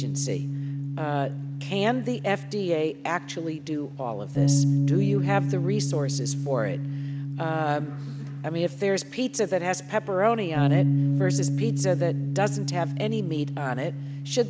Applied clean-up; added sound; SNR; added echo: none; Bass guitar; -1 dB; none.